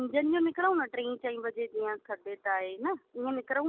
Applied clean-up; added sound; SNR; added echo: none; none; none; none.